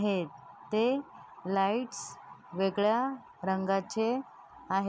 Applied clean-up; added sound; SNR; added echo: none; none; none; none.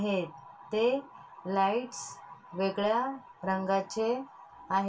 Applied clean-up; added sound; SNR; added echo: none; none; none; reverberation time 0.2 s.